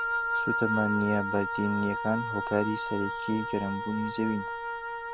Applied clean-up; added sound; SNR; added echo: none; Wind instrument, woodwind instrument; 2 dB; none.